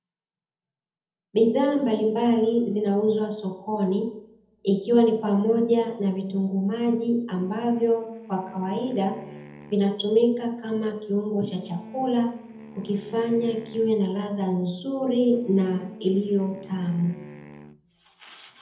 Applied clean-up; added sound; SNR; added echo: none; Wind instrument, woodwind instrument; 19 dB; reverberation time 0.7 s.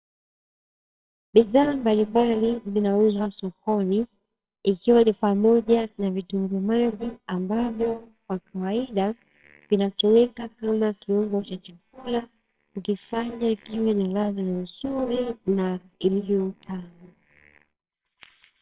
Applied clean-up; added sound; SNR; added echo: neural separator model SepFormer WHAMR!.